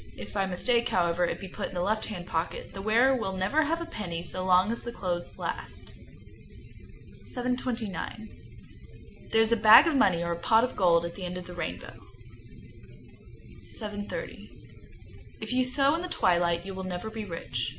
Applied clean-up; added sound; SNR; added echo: none; none; none; none.